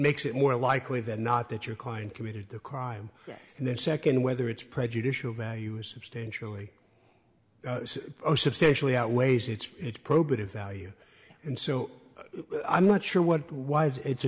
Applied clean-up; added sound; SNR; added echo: none; none; none; none.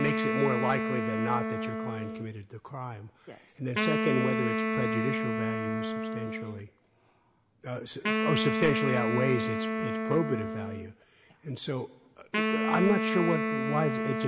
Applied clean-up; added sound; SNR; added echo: none; Wind instrument, woodwind instrument; -1 dB; none.